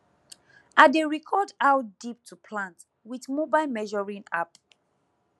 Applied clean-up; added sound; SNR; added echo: none; none; none; none.